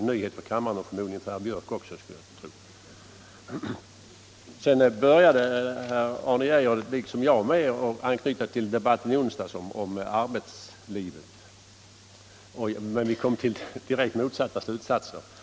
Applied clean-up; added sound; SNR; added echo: none; none; none; none.